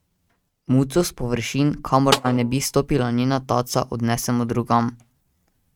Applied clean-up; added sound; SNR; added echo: neural mask model RNNoise.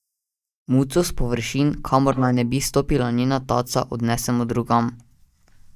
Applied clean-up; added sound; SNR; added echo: neural mask model DeepFilterNet 3.